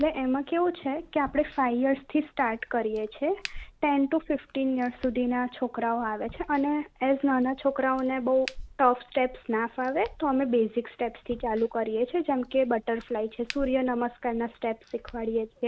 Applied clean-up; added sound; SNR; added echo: none; Crack; 20 dB; none.